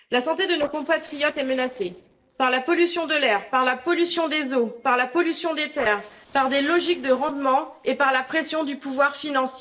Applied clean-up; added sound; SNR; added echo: neural separator model SepFormer DNS4.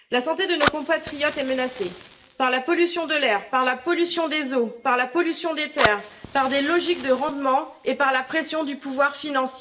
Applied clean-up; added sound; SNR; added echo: none; Fire; 11 dB; reverberation time 0.7 s.